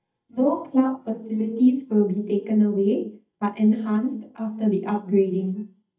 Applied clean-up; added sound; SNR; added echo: neural mask model DeepFilterNet 3.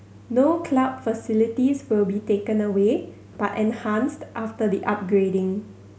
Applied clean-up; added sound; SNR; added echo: none; none; none; none.